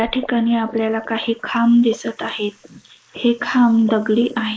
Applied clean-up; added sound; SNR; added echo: neural mask model Resemble Enhance denoiser.